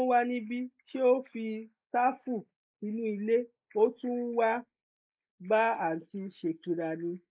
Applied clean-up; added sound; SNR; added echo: neural mask model Resemble Enhance denoiser.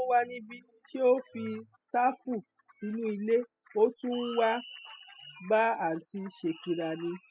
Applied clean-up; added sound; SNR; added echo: classical method spectral subtraction.